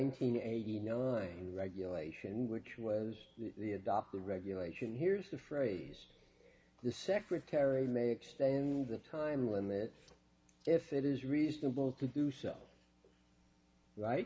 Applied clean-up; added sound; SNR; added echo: none; none; none; none.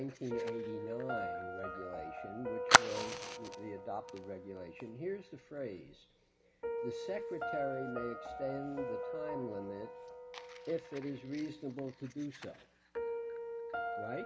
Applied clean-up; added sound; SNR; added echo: none; Fire + Piano; -4 dB; none.